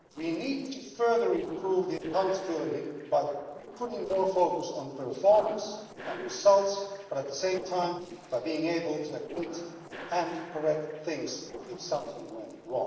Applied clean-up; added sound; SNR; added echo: neural separator model SepFormer DNS4.